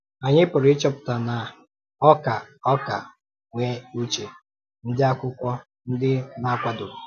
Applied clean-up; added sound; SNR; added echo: none; none; none; none.